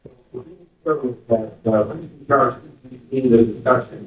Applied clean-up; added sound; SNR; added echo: neural mask model DeepFilterNet 3.